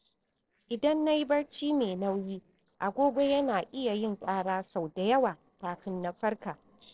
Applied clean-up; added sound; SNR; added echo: neural separator model SepFormer DNS4.